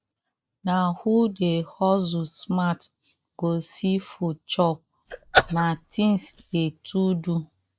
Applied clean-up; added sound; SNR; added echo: neural mask model DeepFilterNet 3.